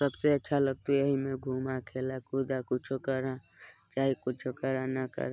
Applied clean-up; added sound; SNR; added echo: none; none; none; none.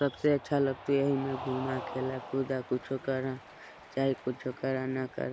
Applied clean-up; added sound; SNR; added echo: none; Cheering; 14 dB; none.